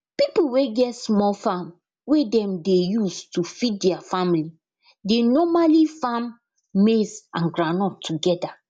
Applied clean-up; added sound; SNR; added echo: none; none; none; none.